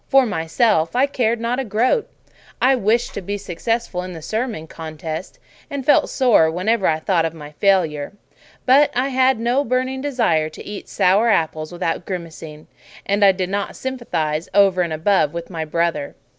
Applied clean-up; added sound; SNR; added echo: none; none; none; none.